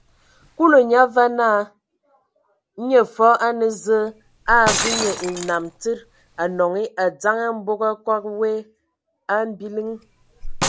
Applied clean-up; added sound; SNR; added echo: none; Shatter; 11 dB; none.